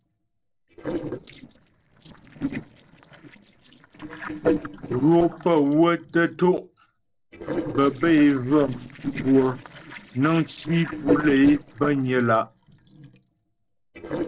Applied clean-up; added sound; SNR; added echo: neural separator model SepFormer DNS4.